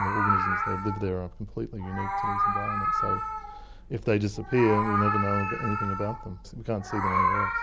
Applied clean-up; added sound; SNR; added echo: none; Meow; -1 dB; none.